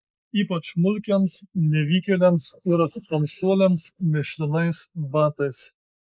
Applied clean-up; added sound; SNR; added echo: neural mask model Resemble Enhance denoiser.